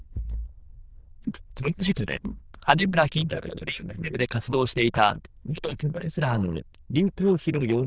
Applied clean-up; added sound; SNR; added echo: neural diffusion model UNIVERSE++.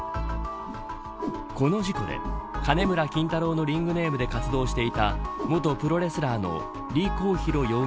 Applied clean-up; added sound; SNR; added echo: none; Whoosh, swoosh, swish; 14 dB; none.